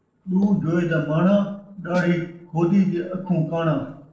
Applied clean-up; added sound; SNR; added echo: neural separator model SepFormer DNS4.